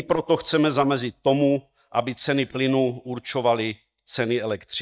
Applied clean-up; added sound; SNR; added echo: neural mask model DeepFilterNet 3.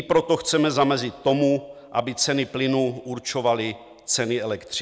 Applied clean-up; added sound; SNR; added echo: none; none; none; none.